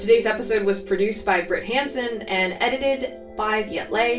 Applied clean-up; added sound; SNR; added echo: none; none; none; reverberation time 0.3 s.